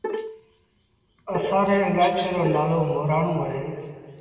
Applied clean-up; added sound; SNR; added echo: none; Bowed string instrument; 10 dB; reverberation time 2.2 s.